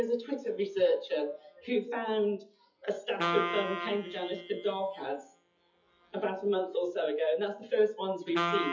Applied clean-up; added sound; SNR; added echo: classical method WPE with log-MMSE.